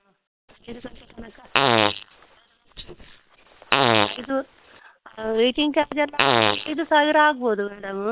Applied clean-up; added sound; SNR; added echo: neural separator model SepFormer WHAM!.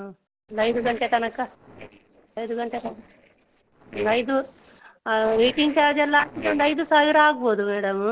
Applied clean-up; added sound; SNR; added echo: neural separator model SepFormer DNS4.